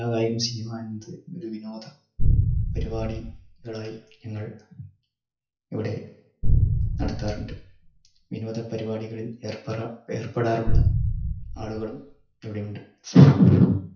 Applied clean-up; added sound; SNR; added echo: classical method WPE with log-MMSE.